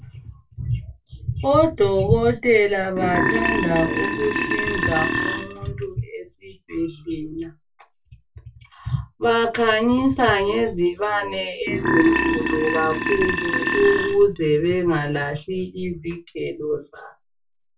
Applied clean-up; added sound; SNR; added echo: none; Burping, eructation; 1 dB; reverberation time 0.2 s.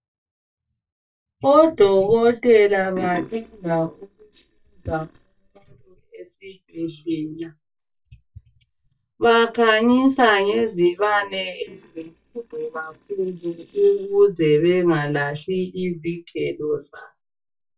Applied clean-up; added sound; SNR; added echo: neural mask model DeepFilterNet 3.